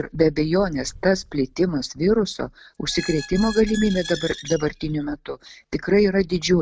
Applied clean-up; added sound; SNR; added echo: none; Squeak; 15 dB; none.